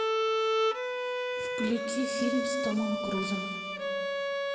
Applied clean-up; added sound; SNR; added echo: none; Bowed string instrument; -4 dB; reverberation time 1.9 s.